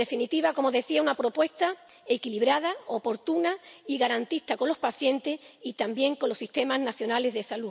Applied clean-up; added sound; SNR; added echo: none; none; none; none.